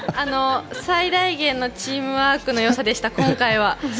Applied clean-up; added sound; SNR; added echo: none; none; none; none.